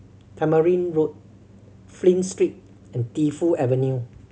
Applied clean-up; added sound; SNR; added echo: none; none; none; none.